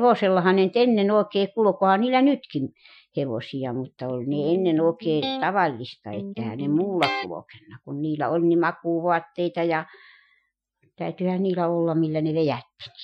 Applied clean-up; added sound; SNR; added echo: classical method Wiener filter.